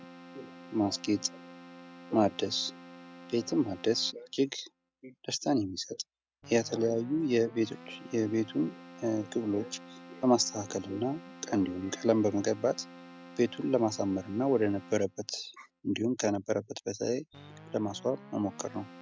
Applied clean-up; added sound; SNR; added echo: none; Keyboard (musical); 19 dB; none.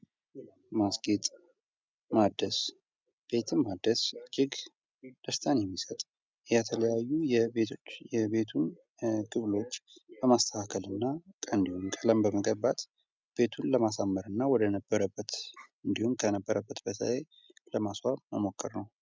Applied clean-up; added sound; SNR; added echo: none; none; none; none.